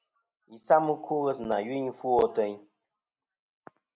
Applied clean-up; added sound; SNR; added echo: none; none; none; none.